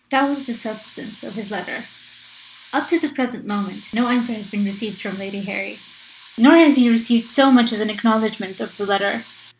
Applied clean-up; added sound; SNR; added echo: none; Hiss; 16 dB; none.